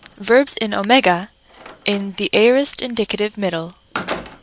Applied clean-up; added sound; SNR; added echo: none; Slam; 16 dB; none.